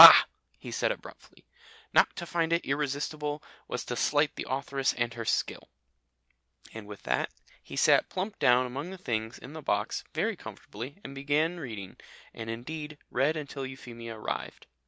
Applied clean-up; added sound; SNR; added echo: none; none; none; none.